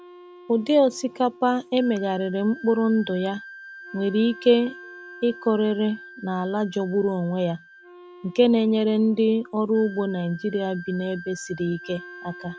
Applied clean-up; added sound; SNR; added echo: none; Wind instrument, woodwind instrument + Wind instrument, woodwind instrument; 19 dB; none.